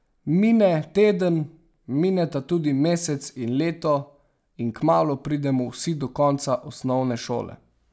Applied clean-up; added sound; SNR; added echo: none; none; none; none.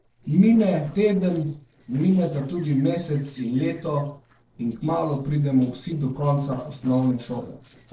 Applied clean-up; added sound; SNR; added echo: neural separator model SepFormer DNS4.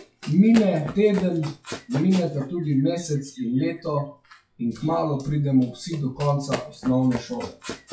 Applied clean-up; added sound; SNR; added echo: classical method WPE with log-MMSE.